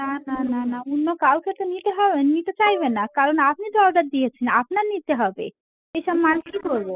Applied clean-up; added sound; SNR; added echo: classical method spectral subtraction.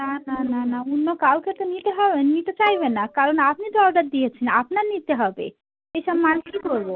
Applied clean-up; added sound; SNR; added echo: none; Bowed string instrument; 18 dB; none.